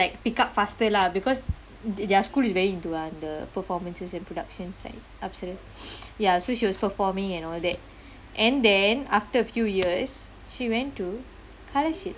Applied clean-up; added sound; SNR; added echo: none; none; none; none.